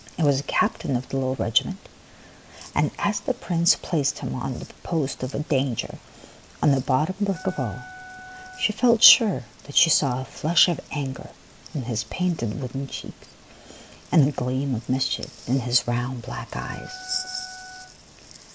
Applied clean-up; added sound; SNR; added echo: none; Wind instrument, woodwind instrument; 17 dB; none.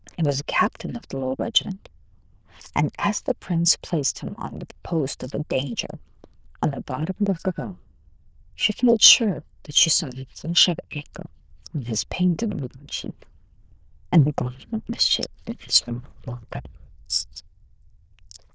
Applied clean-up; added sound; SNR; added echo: neural diffusion model UNIVERSE++.